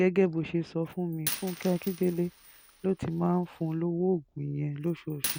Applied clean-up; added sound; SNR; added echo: none; Coin (dropping); 13 dB; none.